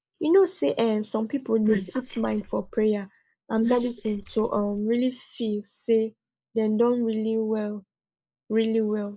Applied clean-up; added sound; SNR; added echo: neural mask model Resemble Enhance denoiser.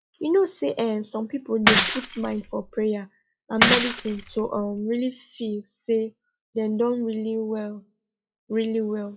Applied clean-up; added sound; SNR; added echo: classical method log-MMSE.